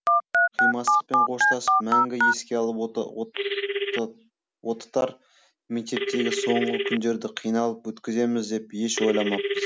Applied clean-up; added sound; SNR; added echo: none; Telephone; -2 dB; none.